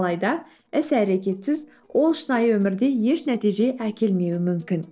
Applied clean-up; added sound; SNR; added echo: neural separator model SepFormer DNS4.